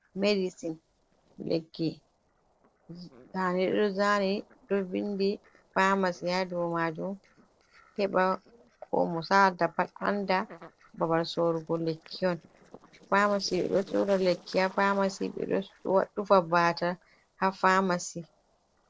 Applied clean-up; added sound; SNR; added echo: neural separator model SepFormer DNS4.